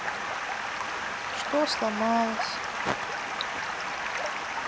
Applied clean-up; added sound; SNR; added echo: none; Stream; -1 dB; none.